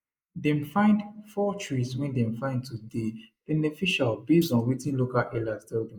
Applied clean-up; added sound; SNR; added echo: neural mask model Resemble Enhance denoiser.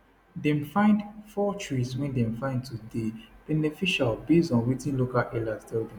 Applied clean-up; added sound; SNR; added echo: none; none; none; none.